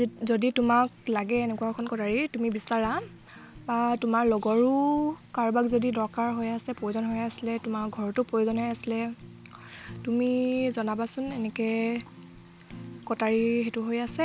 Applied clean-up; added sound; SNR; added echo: none; Fire; 19 dB; none.